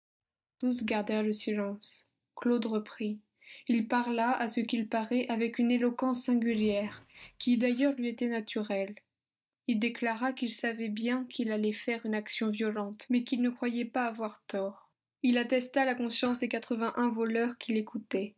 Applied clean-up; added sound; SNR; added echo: neural mask model DeepFilterNet 3.